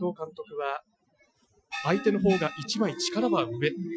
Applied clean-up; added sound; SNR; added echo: classical method Wiener filter.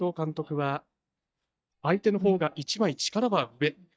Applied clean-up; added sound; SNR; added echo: neural mask model DeepFilterNet 3.